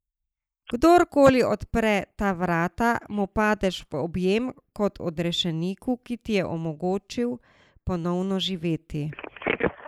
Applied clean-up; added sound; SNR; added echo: neural mask model Resemble Enhance denoiser.